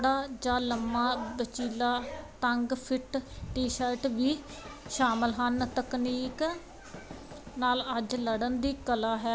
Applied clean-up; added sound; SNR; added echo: none; Train; 17 dB; none.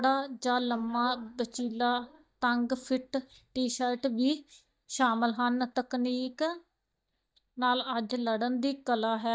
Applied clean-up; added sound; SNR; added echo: neural mask model DeepFilterNet 3.